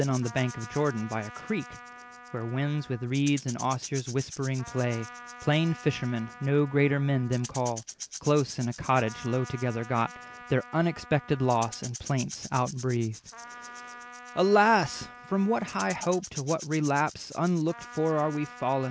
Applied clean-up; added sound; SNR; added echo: none; Rattle / Rattle (instrument) + Trumpet; 16 dB; none.